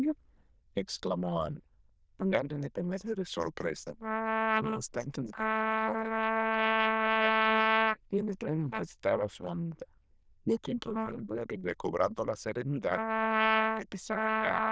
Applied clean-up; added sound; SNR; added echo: neural diffusion model UNIVERSE++.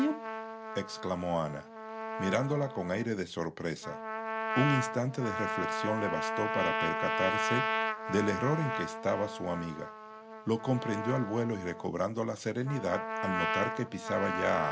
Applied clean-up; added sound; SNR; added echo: none; Trumpet; 3 dB; none.